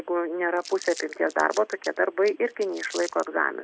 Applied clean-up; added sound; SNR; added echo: none; Crumpling, crinkling; 17 dB; none.